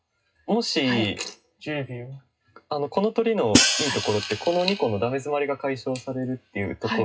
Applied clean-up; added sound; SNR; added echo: classical method WPE with log-MMSE.